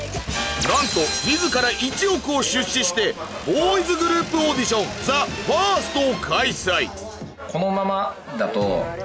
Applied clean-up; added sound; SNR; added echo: none; Mechanisms; 19 dB; none.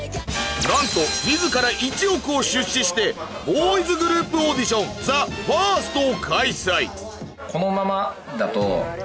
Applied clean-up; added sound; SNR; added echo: none; none; none; none.